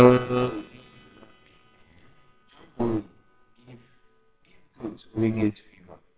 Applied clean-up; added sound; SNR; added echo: neural separator model SepFormer WHAMR!.